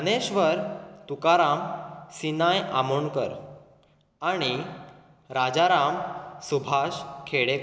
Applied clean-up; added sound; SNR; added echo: none; none; none; none.